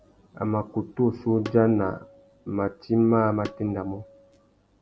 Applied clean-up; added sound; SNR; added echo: none; Tabla; 17 dB; none.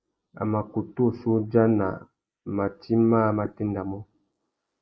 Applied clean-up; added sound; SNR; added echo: neural mask model Resemble Enhance denoiser.